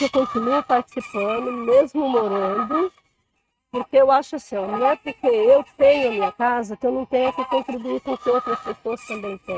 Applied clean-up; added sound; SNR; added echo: neural mask model RNNoise.